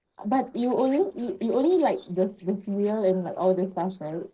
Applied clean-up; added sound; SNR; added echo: neural separator model SepFormer DNS4.